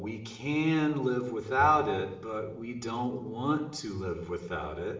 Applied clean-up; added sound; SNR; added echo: none; Bowed string instrument; 18 dB; reverberation time 0.8 s.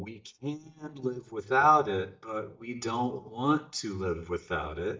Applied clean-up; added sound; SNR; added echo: neural mask model DeepFilterNet 3.